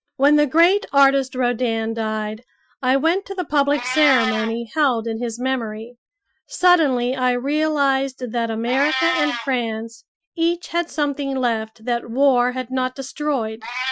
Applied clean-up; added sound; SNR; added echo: classical method Wiener filter.